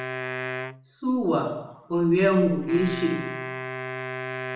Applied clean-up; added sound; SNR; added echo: none; Wind instrument, woodwind instrument; 8 dB; reverberation time 0.9 s.